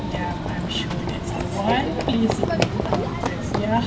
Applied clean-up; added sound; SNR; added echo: none; Run / Train; -2 dB; reverberation time 1.8 s.